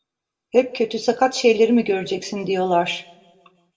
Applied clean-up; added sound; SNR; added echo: none; none; none; reverberation time 0.6 s.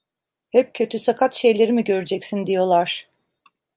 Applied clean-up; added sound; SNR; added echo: none; none; none; none.